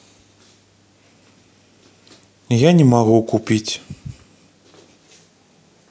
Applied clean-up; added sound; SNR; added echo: none; none; none; none.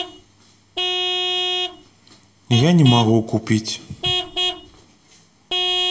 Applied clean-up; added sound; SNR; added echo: none; Vehicle horn, car horn, honking / Truck; 3 dB; reverberation time 0.8 s.